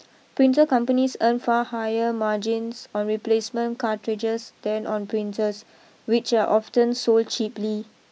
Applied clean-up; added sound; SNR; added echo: none; none; none; none.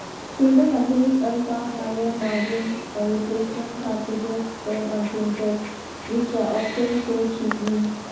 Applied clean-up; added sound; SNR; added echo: none; Wild animals; 11 dB; reverberation time 0.9 s.